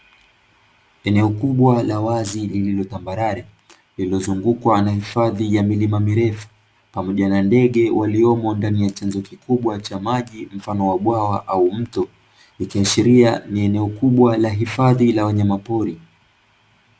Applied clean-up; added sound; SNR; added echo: none; none; none; none.